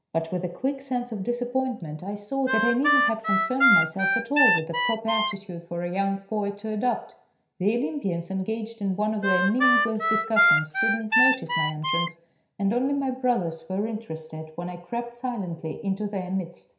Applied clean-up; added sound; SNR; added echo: none; Harmonica; -4 dB; reverberation time 0.5 s.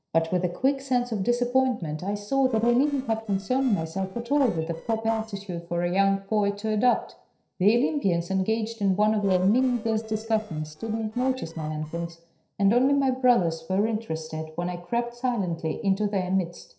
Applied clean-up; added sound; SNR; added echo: neural separator model SepFormer DNS4.